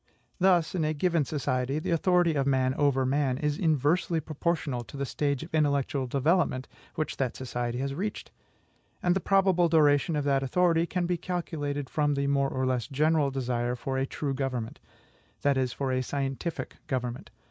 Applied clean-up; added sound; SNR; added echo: none; none; none; none.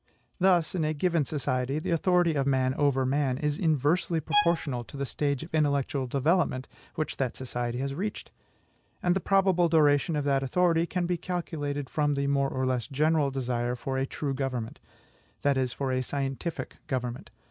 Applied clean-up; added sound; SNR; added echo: none; Bowed string instrument; 7 dB; none.